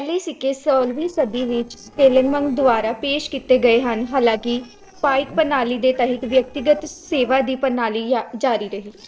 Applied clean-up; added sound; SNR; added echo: neural separator model SepFormer DNS4.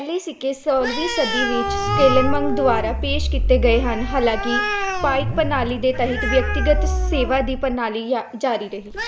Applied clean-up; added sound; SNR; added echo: none; Animal + Zipper (clothing); 1 dB; none.